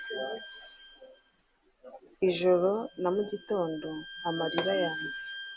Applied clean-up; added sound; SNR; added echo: none; Hammer + Bowed string instrument; 10 dB; none.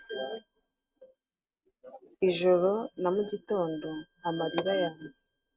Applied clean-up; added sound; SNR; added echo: neural mask model RNNoise.